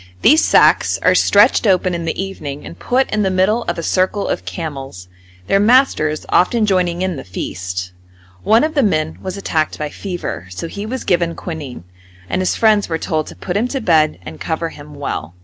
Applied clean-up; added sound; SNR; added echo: none; none; none; none.